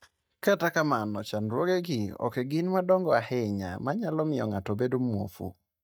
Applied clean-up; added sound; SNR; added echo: neural mask model DeepFilterNet 3.